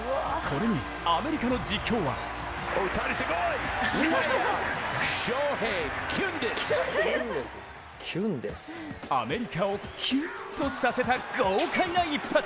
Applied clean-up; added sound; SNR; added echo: none; none; none; none.